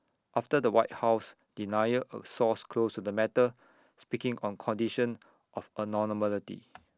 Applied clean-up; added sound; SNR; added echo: none; none; none; none.